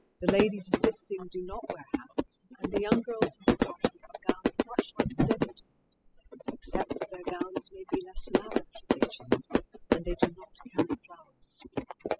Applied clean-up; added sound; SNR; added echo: classical method spectral subtraction.